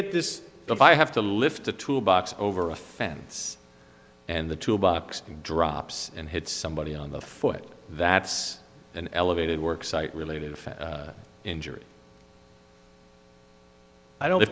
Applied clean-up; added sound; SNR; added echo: none; none; none; none.